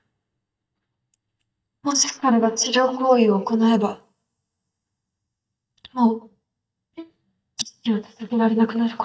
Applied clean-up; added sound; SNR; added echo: neural mask model DeepFilterNet 3.